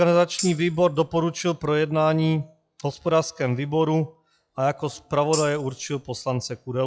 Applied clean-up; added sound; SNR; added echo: classical method log-MMSE.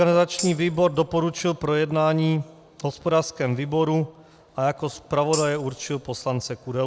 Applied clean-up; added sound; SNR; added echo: none; Tambourine; 15 dB; none.